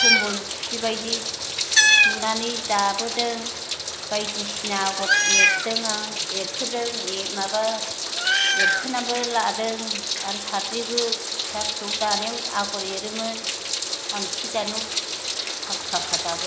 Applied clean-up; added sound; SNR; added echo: none; Meow; -5 dB; none.